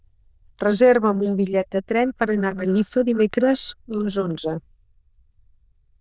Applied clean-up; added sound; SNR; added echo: neural diffusion model UNIVERSE++.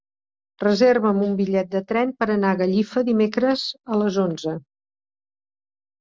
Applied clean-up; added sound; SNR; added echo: none; none; none; none.